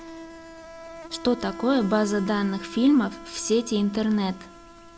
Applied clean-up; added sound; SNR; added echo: none; Insect; 15 dB; none.